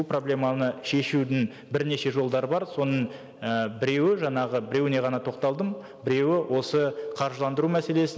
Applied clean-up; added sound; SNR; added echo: none; none; none; none.